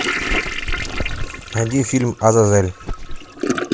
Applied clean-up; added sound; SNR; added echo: none; Toilet flush / Gurgling; 7 dB; none.